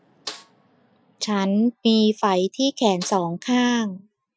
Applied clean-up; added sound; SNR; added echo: classical method Wiener filter.